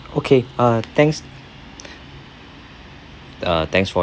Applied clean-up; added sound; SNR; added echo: none; none; none; none.